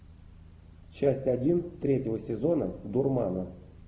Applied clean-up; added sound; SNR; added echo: none; none; none; none.